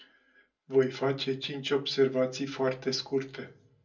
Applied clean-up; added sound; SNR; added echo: none; none; none; reverberation time 0.2 s.